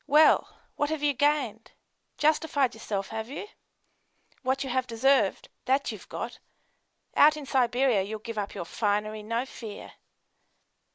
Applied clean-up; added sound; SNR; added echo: none; none; none; none.